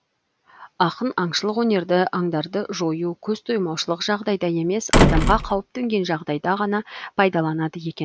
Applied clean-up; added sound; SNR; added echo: none; Slam; -2 dB; none.